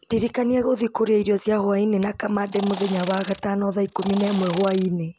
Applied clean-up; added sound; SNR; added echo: none; Insect; 14 dB; none.